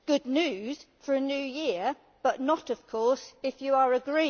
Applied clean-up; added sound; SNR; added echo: none; none; none; none.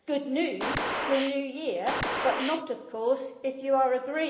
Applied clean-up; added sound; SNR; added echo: none; Gunshot, gunfire; 3 dB; reverberation time 1.1 s.